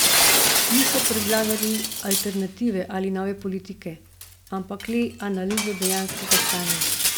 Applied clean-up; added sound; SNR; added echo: none; Shatter; -3 dB; none.